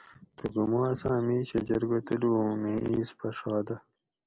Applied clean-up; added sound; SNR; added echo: none; none; none; none.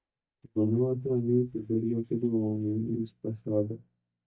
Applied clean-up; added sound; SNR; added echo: neural mask model DeepFilterNet 3.